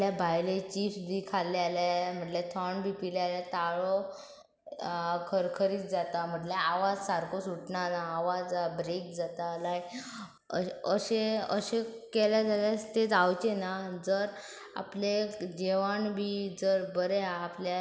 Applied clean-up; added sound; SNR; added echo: none; none; none; none.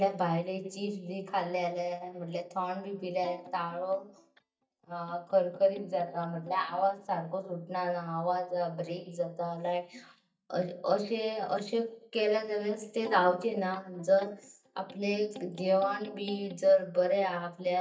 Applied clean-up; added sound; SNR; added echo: neural mask model DeepFilterNet 3.